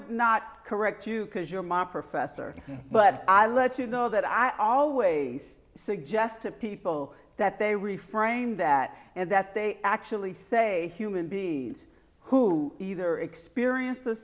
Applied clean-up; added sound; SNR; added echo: none; none; none; none.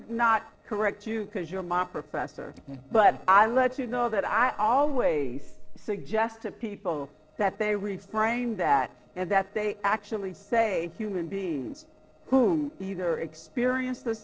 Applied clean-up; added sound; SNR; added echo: neural separator model SepFormer DNS4.